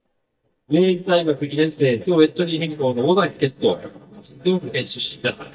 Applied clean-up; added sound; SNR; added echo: neural mask model DeepFilterNet 3.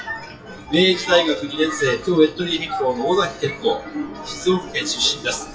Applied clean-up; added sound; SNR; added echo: classical method WPE with log-MMSE.